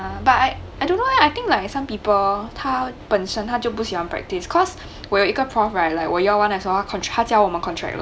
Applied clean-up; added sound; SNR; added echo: none; none; none; none.